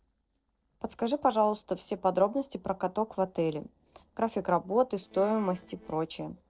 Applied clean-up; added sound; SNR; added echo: neural separator model SepFormer DNS4.